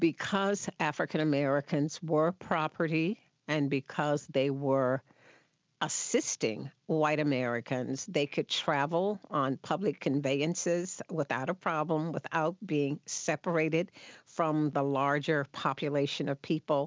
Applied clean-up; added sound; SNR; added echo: none; none; none; none.